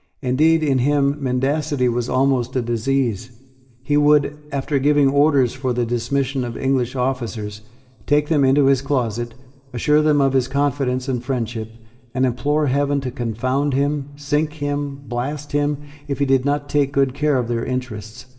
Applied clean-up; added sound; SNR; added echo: none; none; none; reverberation time 1.0 s.